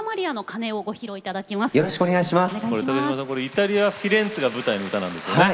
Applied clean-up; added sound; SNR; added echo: none; none; none; none.